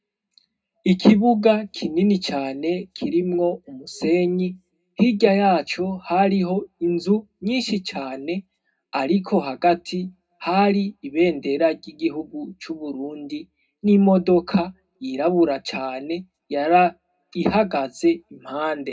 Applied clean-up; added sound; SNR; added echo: none; none; none; reverberation time 0.2 s.